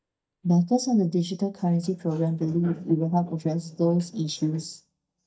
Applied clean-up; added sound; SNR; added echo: neural mask model DeepFilterNet 3.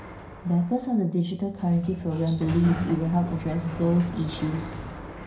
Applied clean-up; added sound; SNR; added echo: none; Sliding door; 10 dB; reverberation time 0.5 s.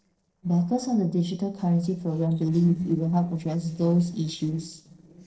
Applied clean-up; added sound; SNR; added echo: neural separator model SepFormer DNS4.